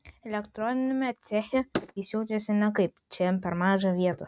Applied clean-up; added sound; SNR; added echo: neural mask model RNNoise.